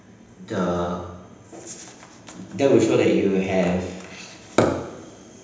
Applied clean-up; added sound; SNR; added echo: none; none; none; reverberation time 0.9 s.